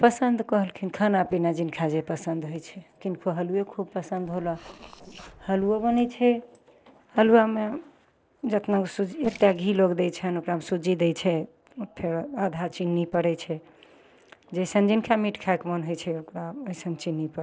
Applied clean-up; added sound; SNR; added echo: neural separator model SepFormer DNS4.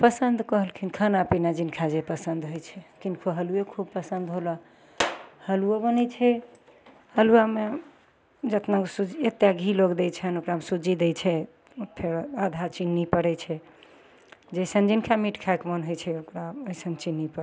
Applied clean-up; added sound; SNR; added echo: none; none; none; none.